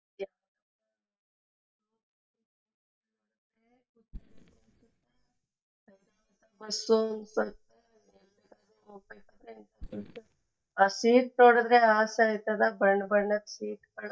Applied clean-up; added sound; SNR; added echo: neural mask model DeepFilterNet 3.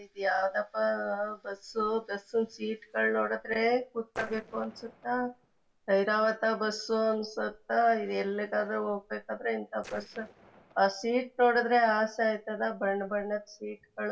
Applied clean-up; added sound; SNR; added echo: neural separator model SepFormer DNS4.